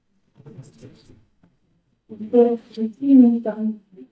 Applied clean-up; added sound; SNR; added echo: neural mask model DeepFilterNet 3.